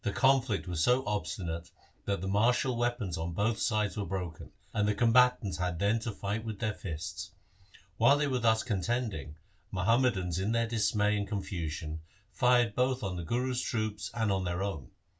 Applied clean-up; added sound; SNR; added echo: none; none; none; none.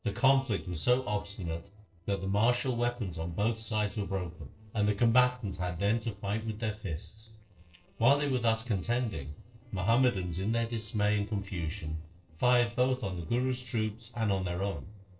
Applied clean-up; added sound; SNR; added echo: neural separator model SepFormer DNS4.